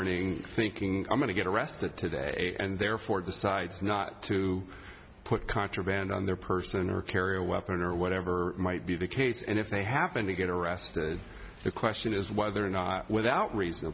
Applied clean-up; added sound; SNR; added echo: none; none; none; none.